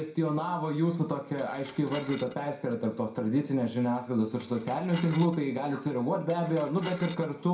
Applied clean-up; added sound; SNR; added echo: none; Dishes, pots, and pans / Glass; 17 dB; reverberation time 0.5 s.